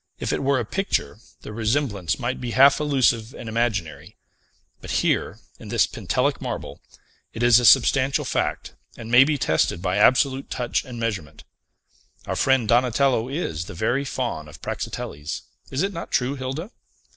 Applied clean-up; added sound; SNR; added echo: none; none; none; none.